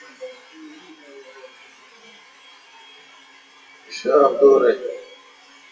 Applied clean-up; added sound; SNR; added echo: classical method WPE with log-MMSE.